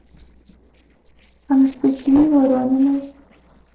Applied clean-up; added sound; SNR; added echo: neural separator model SepFormer DNS4.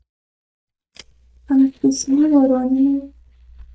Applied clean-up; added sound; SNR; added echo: neural mask model DeepFilterNet 3.